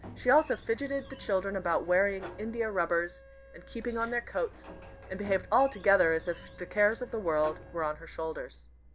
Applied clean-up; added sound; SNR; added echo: none; Organ + Sliding door; 19 dB; none.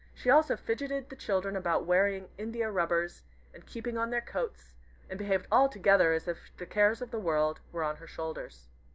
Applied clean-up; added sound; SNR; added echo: none; none; none; none.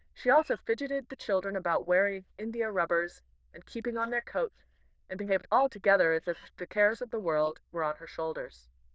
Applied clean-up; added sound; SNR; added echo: neural diffusion model UNIVERSE++.